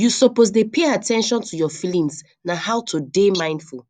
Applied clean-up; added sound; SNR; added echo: none; none; none; none.